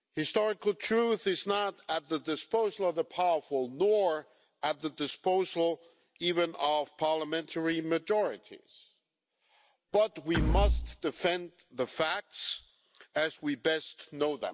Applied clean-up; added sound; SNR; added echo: none; Door / Wood; 0 dB; none.